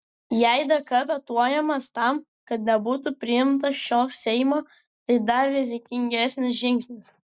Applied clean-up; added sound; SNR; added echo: none; none; none; none.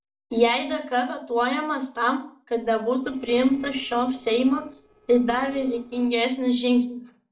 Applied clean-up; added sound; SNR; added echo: neural separator model SepFormer DNS4.